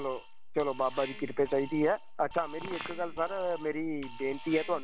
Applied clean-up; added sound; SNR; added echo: none; Alarm; 10 dB; none.